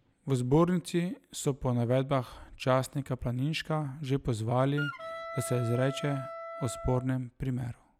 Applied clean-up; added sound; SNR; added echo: none; Wind instrument, woodwind instrument; 11 dB; none.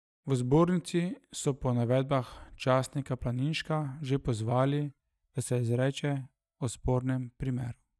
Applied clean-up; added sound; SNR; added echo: neural mask model DeepFilterNet 3.